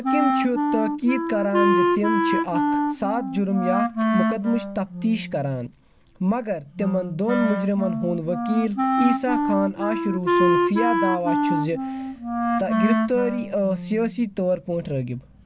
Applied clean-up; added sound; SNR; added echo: none; Wind instrument, woodwind instrument; -1 dB; none.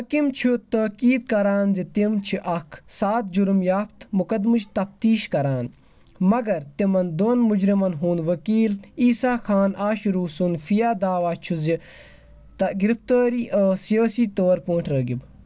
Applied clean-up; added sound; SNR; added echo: none; none; none; none.